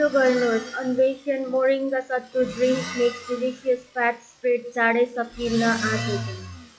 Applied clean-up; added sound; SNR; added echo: classical method log-MMSE.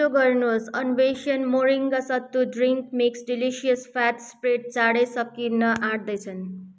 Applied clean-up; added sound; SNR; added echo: none; none; none; none.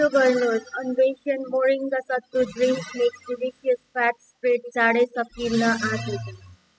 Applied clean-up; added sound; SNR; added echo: classical method spectral subtraction.